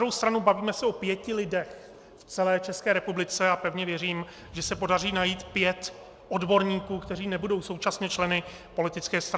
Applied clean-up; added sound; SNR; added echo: none; none; none; none.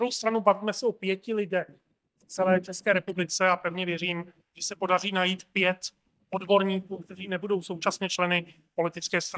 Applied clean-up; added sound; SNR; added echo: neural mask model DeepFilterNet 3.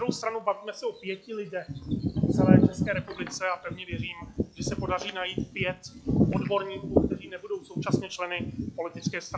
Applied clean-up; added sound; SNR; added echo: classical method log-MMSE.